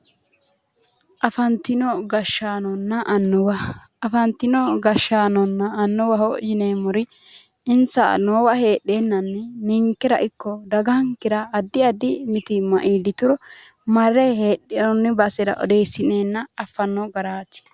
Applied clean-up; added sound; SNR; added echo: none; none; none; none.